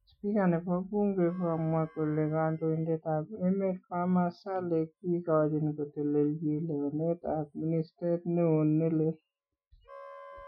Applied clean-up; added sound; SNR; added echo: classical method Wiener filter.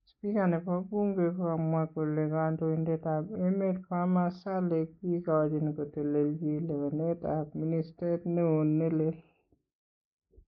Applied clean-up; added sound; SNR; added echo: neural mask model Resemble Enhance denoiser.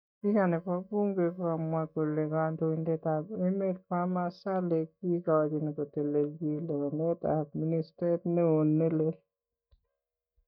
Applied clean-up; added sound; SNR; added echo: neural mask model DeepFilterNet 3.